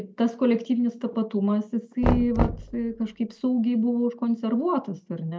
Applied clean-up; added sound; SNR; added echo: none; Knock; 5 dB; none.